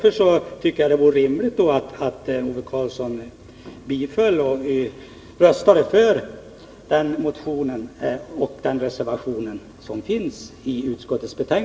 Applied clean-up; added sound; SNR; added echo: none; none; none; reverberation time 2.8 s.